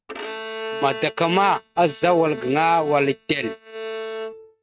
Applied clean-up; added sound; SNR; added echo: neural mask model RNNoise.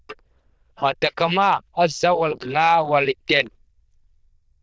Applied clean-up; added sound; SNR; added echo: neural diffusion model UNIVERSE++.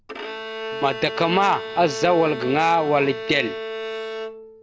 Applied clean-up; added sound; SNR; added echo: none; Bowed string instrument; 8 dB; none.